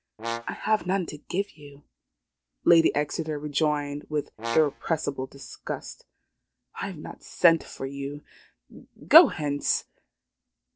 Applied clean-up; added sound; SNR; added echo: neural separator model SepFormer DNS4.